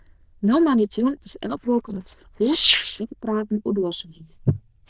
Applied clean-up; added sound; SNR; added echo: neural diffusion model UNIVERSE++.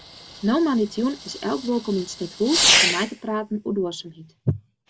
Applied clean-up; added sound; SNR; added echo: none; Fireworks; 1 dB; none.